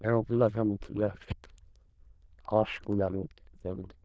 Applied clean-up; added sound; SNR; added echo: neural diffusion model UNIVERSE++.